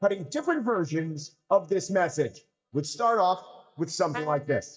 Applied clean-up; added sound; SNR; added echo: neural mask model DeepFilterNet 3.